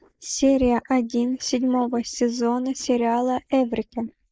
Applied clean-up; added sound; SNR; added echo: neural mask model Resemble Enhance denoiser.